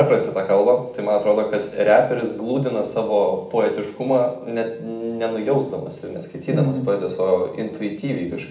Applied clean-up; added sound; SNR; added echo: none; none; none; reverberation time 0.4 s.